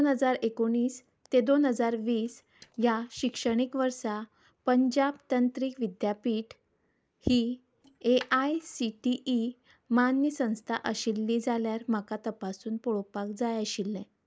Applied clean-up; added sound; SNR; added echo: neural mask model Resemble Enhance denoiser.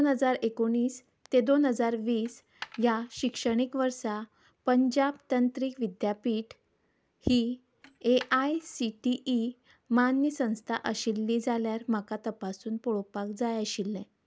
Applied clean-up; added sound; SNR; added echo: none; Coin (dropping); 20 dB; none.